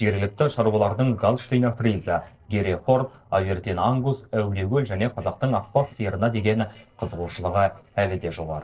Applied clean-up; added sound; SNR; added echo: neural separator model SepFormer DNS4.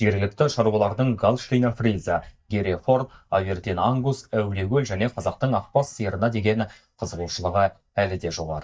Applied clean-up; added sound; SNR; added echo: neural mask model DeepFilterNet 3.